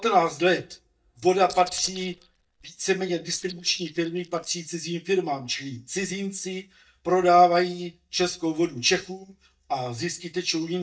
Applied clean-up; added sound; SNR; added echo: neural mask model DeepFilterNet 3.